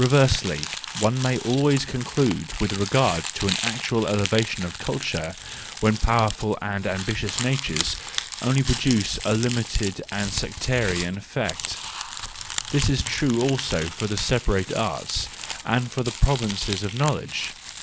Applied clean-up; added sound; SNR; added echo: none; Crumpling, crinkling; 9 dB; none.